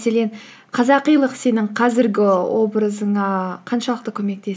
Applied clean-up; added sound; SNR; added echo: none; none; none; none.